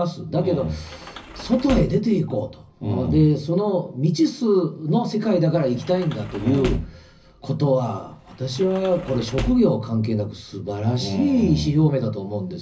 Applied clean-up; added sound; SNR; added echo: none; Sliding door / Slam; 13 dB; reverberation time 0.4 s.